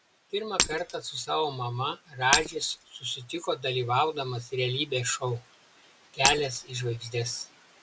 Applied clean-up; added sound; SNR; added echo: none; Shatter; 4 dB; none.